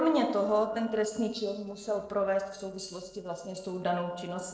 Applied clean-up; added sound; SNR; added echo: neural separator model SepFormer DNS4.